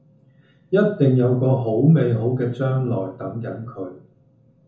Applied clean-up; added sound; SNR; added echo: none; none; none; reverberation time 0.7 s.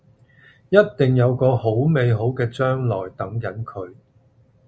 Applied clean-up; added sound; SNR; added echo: none; none; none; none.